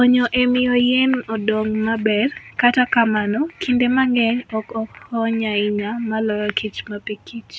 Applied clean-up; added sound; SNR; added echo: none; none; none; none.